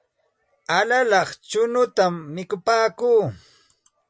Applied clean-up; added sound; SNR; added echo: none; none; none; none.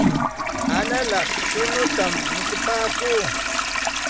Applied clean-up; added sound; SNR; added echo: none; Toilet flush; -4 dB; none.